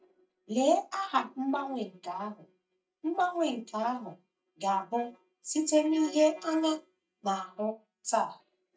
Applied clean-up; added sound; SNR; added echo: neural mask model DeepFilterNet 3.